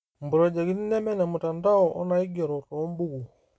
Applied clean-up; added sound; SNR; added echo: none; none; none; none.